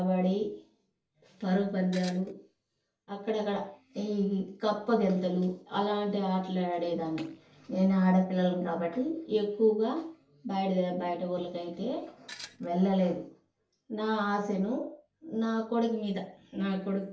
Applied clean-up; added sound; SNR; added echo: none; Tools; 15 dB; reverberation time 0.4 s.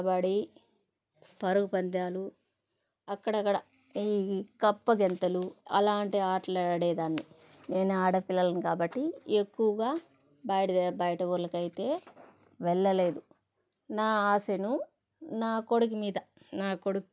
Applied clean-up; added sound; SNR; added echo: none; none; none; none.